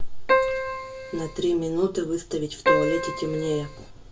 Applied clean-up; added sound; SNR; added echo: none; Keyboard (musical); -1 dB; reverberation time 0.1 s.